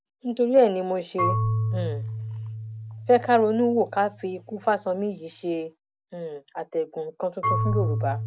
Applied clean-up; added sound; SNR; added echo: none; Marimba, xylophone / Wood; 5 dB; none.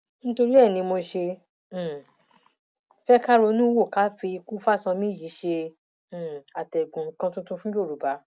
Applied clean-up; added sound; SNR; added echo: none; none; none; none.